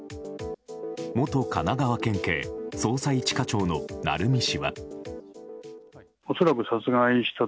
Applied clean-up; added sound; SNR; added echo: none; none; none; none.